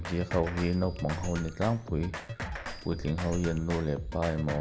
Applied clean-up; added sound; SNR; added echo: none; Drum kit; 8 dB; none.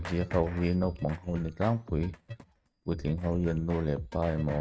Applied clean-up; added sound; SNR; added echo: neural mask model RNNoise.